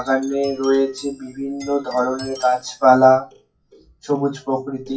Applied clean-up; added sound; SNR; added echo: classical method WPE with log-MMSE.